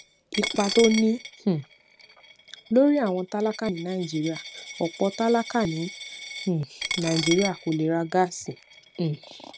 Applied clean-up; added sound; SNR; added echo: none; Coin (dropping); 11 dB; none.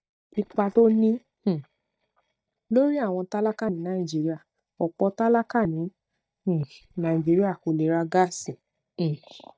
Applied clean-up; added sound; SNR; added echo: neural mask model DeepFilterNet 3.